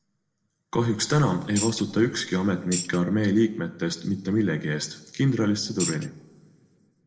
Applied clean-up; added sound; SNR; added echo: none; Tambourine; 10 dB; reverberation time 1.1 s.